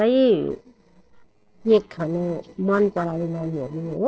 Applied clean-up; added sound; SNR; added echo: neural separator model SepFormer DNS4.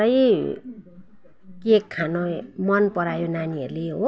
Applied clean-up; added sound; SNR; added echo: none; none; none; none.